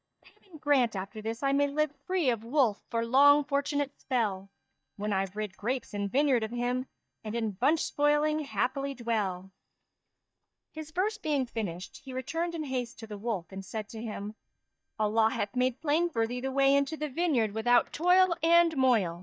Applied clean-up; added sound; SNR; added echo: neural mask model DeepFilterNet 3.